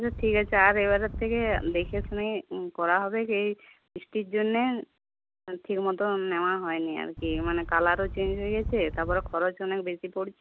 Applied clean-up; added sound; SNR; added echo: none; Wind; 8 dB; none.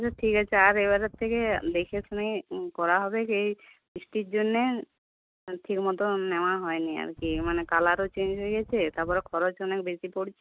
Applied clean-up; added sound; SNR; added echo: neural mask model RNNoise.